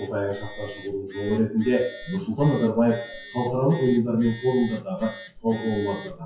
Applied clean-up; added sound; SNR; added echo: classical method WPE with log-MMSE.